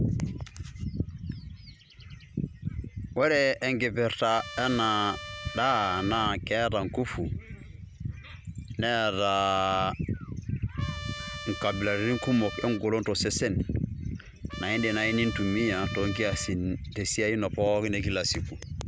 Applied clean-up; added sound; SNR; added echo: none; Trumpet; 12 dB; none.